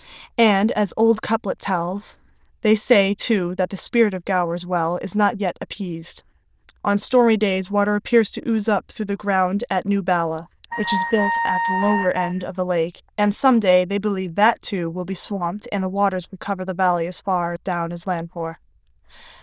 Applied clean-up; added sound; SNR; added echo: neural diffusion model UNIVERSE++.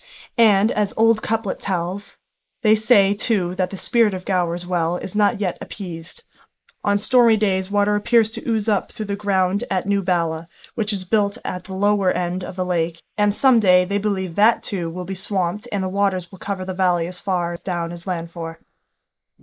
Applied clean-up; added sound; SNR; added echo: neural mask model Resemble Enhance denoiser.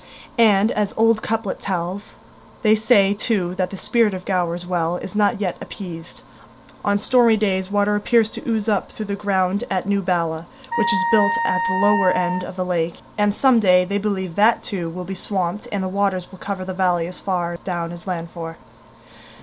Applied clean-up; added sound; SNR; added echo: none; Wind instrument, woodwind instrument; 1 dB; none.